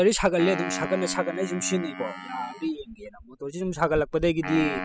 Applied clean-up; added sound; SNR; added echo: classical method spectral subtraction.